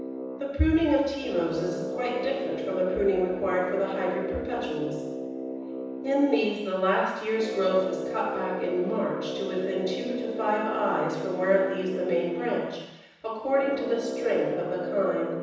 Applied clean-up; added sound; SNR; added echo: none; Brass instrument; 6 dB; reverberation time 1.1 s.